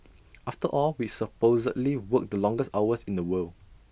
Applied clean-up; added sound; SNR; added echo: none; none; none; none.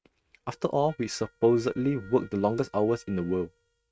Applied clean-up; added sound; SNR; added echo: neural mask model RNNoise.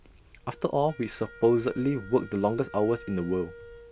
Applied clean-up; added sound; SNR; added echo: none; Wind instrument, woodwind instrument; 20 dB; none.